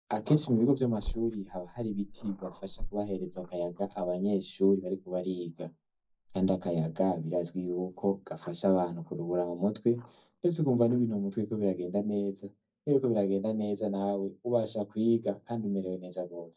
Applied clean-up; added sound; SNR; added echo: neural mask model DeepFilterNet 3.